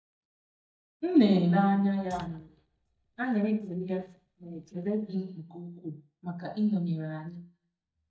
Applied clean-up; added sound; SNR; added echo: neural mask model DeepFilterNet 3.